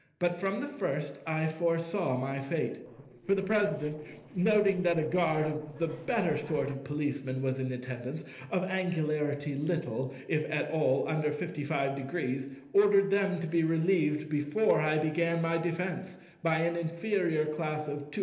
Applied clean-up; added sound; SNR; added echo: neural separator model SepFormer DNS4.